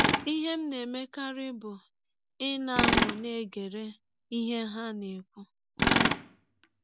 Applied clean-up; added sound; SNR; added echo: none; Tools; -3 dB; none.